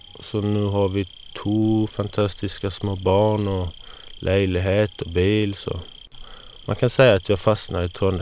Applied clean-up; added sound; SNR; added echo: none; Insect; 19 dB; none.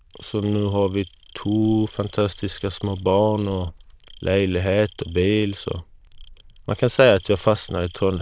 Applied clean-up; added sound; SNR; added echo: neural diffusion model UNIVERSE++.